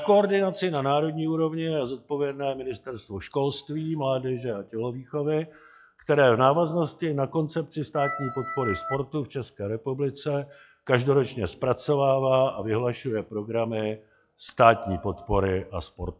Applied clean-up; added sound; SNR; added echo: classical method log-MMSE.